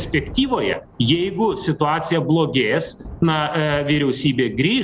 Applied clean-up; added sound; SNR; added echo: none; Thunder; 18 dB; none.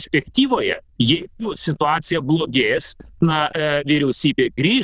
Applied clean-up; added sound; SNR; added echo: neural diffusion model UNIVERSE++.